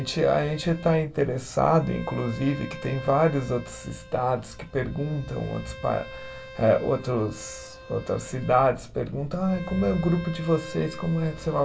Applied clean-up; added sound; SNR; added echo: none; Bowed string instrument; 17 dB; reverberation time 0.2 s.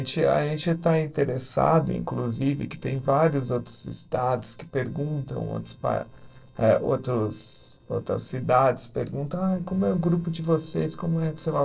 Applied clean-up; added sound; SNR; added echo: neural separator model SepFormer DNS4.